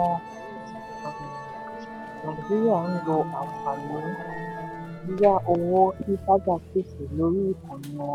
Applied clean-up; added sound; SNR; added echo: none; Musical instrument; 10 dB; none.